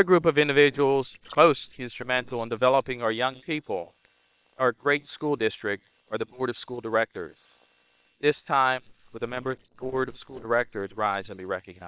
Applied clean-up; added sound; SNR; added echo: neural separator model SepFormer WHAM!.